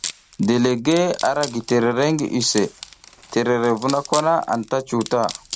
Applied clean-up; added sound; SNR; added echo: none; Wood; 15 dB; none.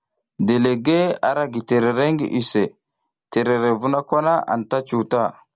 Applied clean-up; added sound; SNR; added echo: none; none; none; none.